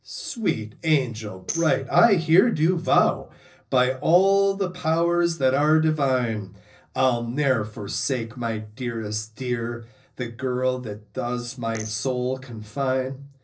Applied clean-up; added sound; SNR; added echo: neural separator model SepFormer DNS4.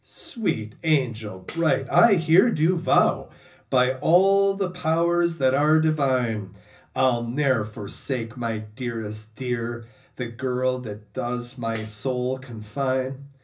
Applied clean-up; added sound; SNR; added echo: none; Tambourine; 10 dB; reverberation time 0.4 s.